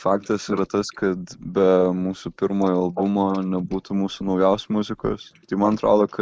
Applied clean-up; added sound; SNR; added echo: neural mask model Resemble Enhance denoiser.